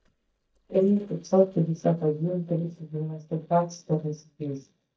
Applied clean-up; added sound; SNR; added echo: neural mask model DeepFilterNet 3.